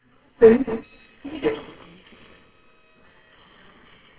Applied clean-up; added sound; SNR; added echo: neural separator model SepFormer WHAMR!.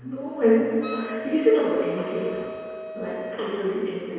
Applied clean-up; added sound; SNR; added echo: none; Wind instrument, woodwind instrument; 13 dB; reverberation time 2.2 s.